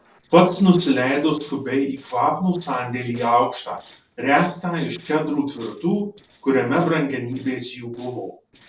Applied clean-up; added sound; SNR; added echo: neural separator model SepFormer DNS4.